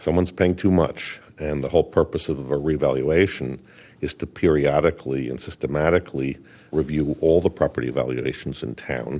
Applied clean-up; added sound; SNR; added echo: none; none; none; none.